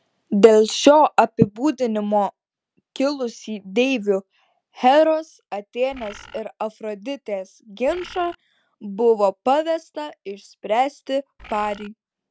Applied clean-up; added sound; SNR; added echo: none; Bird; 20 dB; none.